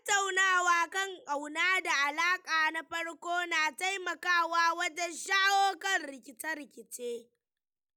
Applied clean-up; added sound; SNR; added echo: none; none; none; none.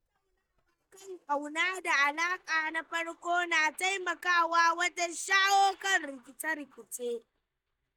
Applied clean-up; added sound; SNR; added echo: neural mask model DeepFilterNet 3.